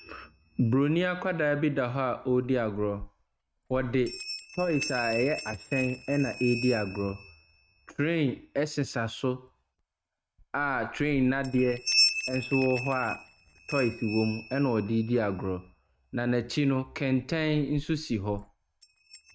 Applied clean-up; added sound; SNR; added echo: neural mask model RNNoise.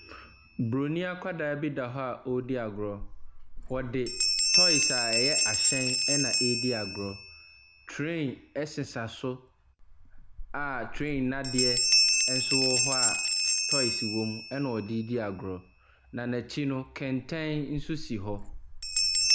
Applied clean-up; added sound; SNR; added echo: none; Bell; -3 dB; none.